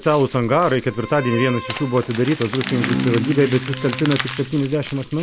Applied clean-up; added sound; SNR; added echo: none; Crumpling, crinkling + Bowed string instrument; 8 dB; none.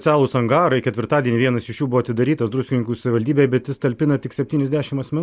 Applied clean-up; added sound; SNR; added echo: none; none; none; none.